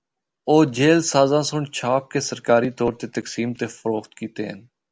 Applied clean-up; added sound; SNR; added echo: none; none; none; none.